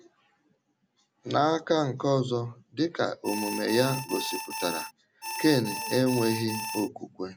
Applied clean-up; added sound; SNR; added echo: none; Alarm; 6 dB; none.